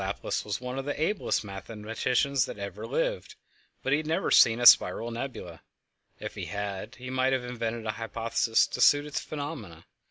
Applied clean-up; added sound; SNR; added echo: none; none; none; none.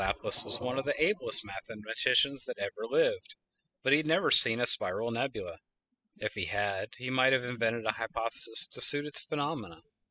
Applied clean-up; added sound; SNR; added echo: classical method spectral subtraction.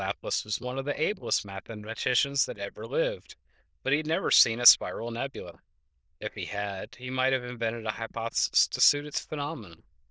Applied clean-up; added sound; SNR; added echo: neural diffusion model UNIVERSE++.